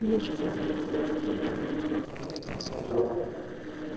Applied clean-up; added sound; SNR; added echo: neural separator model SepFormer DNS4.